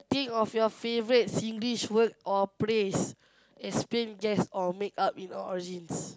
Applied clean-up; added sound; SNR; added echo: none; none; none; none.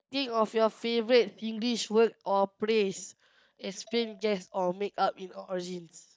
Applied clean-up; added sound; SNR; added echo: neural mask model DeepFilterNet 3.